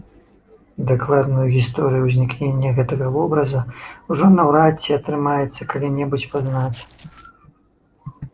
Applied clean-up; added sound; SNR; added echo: neural separator model SepFormer DNS4.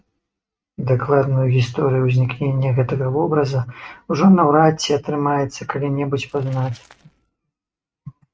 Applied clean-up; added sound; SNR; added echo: neural mask model RNNoise.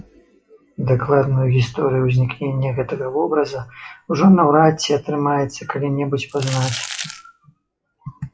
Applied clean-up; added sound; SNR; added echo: classical method log-MMSE.